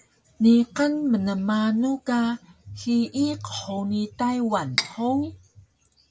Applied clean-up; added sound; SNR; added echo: none; Cutlery, silverware; 6 dB; none.